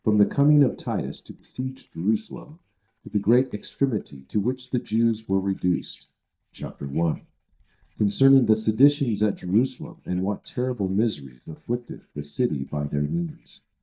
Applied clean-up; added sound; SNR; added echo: neural mask model DeepFilterNet 3.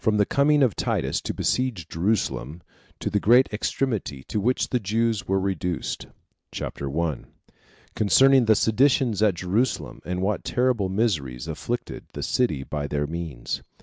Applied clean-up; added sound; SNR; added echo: none; none; none; none.